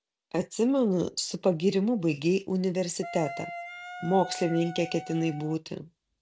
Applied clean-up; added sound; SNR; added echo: none; Wind instrument, woodwind instrument; 12 dB; none.